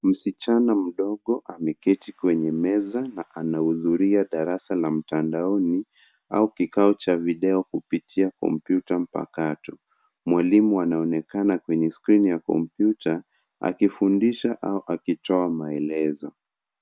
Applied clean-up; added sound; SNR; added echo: none; none; none; none.